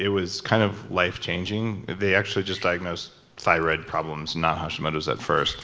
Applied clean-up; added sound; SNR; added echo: neural separator model SepFormer DNS4.